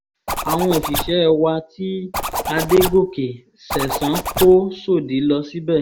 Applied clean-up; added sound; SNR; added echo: none; Zipper (clothing); 7 dB; none.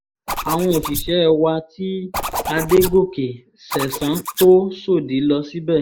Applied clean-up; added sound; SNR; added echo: neural mask model Resemble Enhance denoiser.